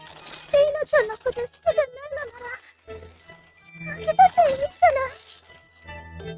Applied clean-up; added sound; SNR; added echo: neural mask model RNNoise.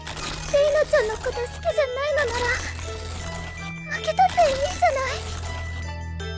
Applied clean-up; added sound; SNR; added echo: none; Tearing; 12 dB; none.